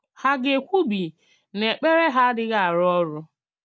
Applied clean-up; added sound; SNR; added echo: none; none; none; none.